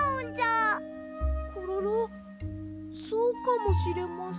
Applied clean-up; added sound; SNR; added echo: none; none; none; none.